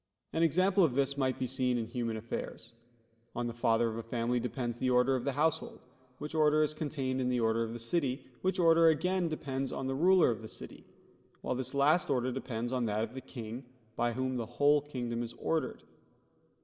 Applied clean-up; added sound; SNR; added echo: none; none; none; reverberation time 1.2 s.